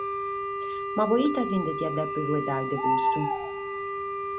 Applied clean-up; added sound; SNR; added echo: none; Bird + Wind instrument, woodwind instrument; 0 dB; none.